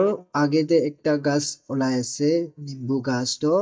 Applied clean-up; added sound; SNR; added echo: neural mask model DeepFilterNet 3.